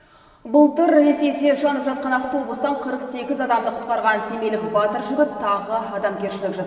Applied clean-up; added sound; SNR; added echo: none; none; none; reverberation time 2.7 s.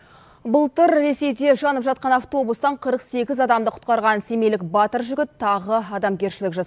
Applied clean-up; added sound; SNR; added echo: none; none; none; none.